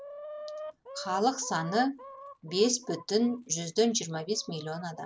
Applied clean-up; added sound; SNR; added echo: none; Chicken, rooster; 15 dB; none.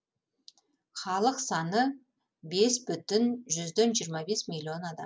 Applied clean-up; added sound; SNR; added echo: none; none; none; none.